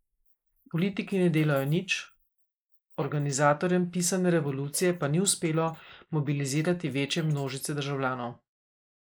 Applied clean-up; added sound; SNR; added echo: neural mask model Resemble Enhance denoiser.